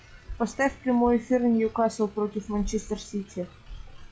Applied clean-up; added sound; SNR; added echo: classical method log-MMSE.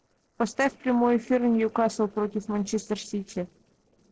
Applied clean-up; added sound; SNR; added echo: neural separator model SepFormer DNS4.